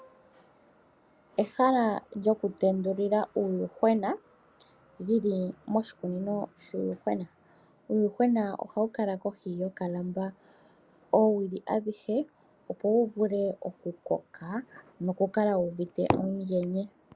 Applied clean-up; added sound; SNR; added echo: none; none; none; none.